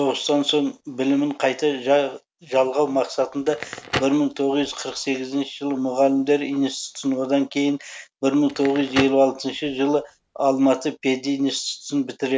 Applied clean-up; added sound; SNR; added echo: none; Crackle; 17 dB; none.